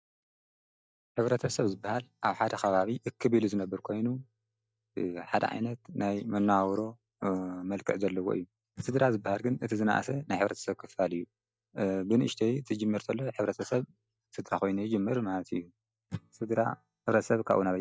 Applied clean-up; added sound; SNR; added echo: neural mask model DeepFilterNet 3.